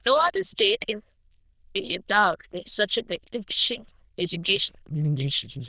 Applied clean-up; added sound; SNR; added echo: neural diffusion model UNIVERSE++.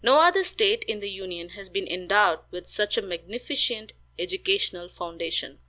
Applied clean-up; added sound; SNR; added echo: none; none; none; none.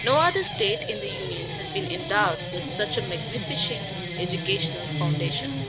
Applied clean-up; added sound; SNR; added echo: none; Guitar; 2 dB; none.